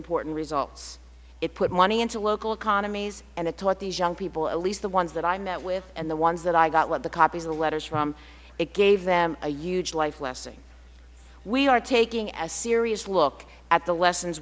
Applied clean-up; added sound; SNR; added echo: none; none; none; none.